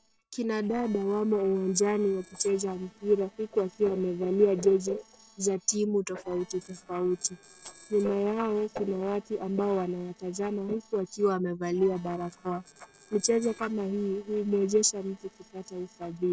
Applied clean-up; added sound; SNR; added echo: neural separator model SepFormer DNS4.